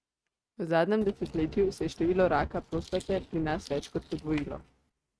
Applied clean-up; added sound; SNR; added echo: neural mask model RNNoise.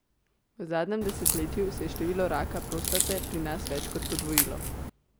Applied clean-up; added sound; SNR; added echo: none; Crack; -1 dB; none.